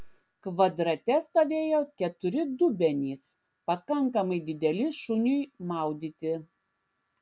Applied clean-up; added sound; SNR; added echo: none; none; none; none.